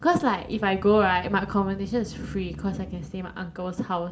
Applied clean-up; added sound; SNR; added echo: none; Engine starting / Accelerating, revving, vroom / Motor vehicle (road); 15 dB; reverberation time 0.4 s.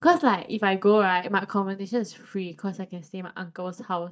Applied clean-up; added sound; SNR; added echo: neural mask model DeepFilterNet 3.